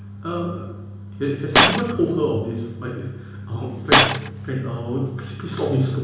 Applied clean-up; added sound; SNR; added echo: none; Shatter; -5 dB; reverberation time 1.0 s.